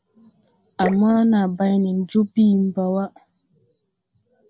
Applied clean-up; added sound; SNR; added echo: none; Drip / Splash, splatter; 14 dB; none.